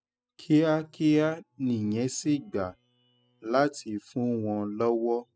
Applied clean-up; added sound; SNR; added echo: classical method spectral subtraction.